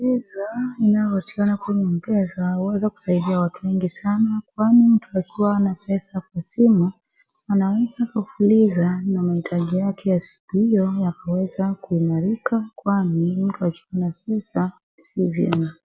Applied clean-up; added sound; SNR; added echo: none; none; none; none.